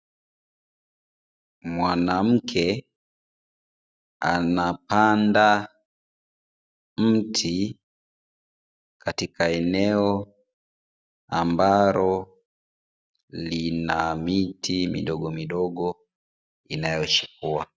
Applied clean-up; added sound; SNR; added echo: none; none; none; none.